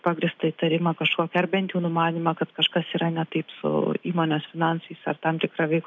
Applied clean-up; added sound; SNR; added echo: none; none; none; none.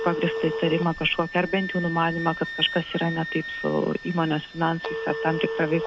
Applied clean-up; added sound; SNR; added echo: none; Wind instrument, woodwind instrument + Telephone; 7 dB; none.